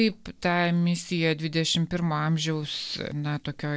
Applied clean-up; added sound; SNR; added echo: none; none; none; none.